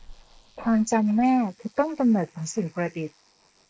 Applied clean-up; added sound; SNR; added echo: neural mask model Resemble Enhance denoiser.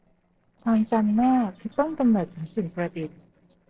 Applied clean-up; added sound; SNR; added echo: neural separator model SepFormer DNS4.